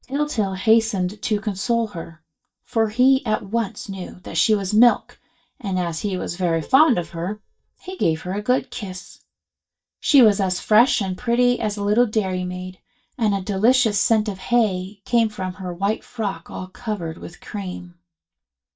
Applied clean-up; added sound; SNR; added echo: neural mask model DeepFilterNet 3.